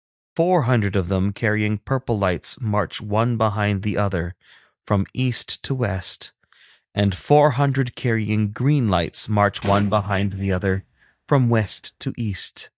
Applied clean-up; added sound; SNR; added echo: neural mask model DeepFilterNet 3.